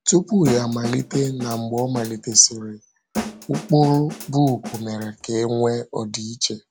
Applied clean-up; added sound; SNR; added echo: none; Snare drum; 12 dB; none.